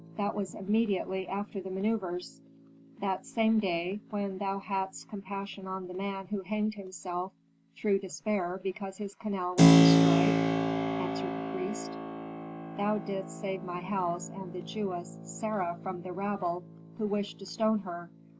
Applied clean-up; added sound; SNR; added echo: none; Keyboard (musical); -1 dB; none.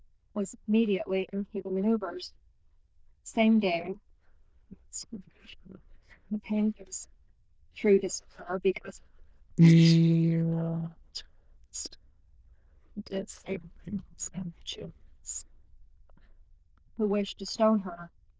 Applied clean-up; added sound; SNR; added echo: neural diffusion model UNIVERSE++.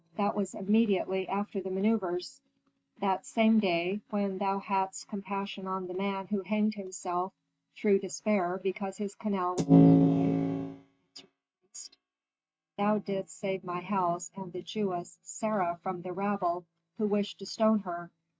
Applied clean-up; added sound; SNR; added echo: neural mask model RNNoise.